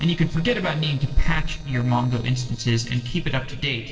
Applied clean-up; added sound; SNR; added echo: neural separator model SepFormer DNS4.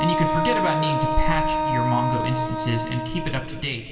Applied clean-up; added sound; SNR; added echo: none; Wind instrument, woodwind instrument; 0 dB; reverberation time 2.2 s.